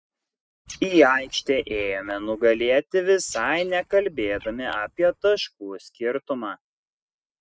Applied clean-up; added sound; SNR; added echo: neural mask model RNNoise.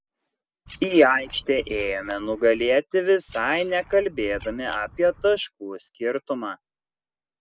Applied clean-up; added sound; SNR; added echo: none; Frog; 20 dB; none.